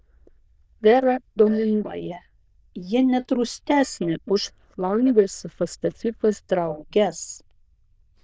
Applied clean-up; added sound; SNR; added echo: neural diffusion model UNIVERSE++.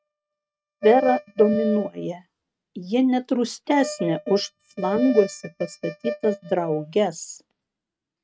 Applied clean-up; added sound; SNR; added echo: neural mask model RNNoise.